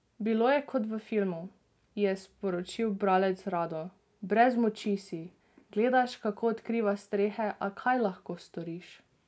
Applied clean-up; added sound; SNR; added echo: none; none; none; none.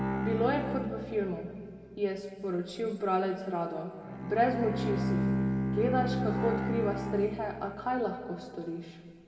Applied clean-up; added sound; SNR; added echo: none; Bowed string instrument; 2 dB; reverberation time 1.9 s.